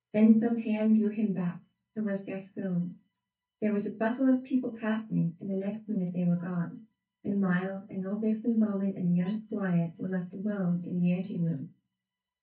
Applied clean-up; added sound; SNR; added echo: neural mask model DeepFilterNet 3.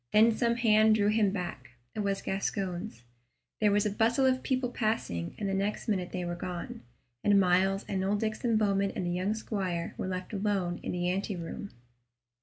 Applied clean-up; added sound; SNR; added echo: none; none; none; none.